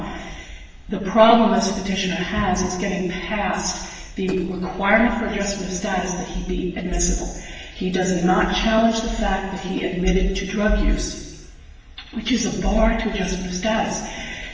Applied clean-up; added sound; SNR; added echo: none; none; none; reverberation time 1.2 s.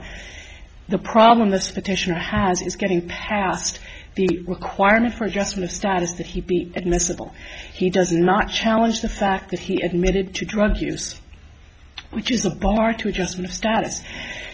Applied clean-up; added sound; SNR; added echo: none; none; none; none.